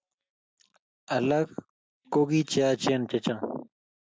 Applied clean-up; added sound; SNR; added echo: none; none; none; none.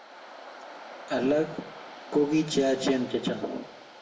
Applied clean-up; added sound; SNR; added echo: none; Waves, surf; 16 dB; reverberation time 0.7 s.